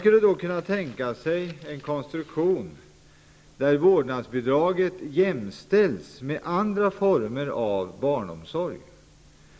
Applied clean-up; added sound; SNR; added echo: none; none; none; none.